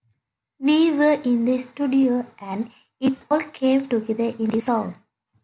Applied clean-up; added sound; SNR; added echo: none; none; none; none.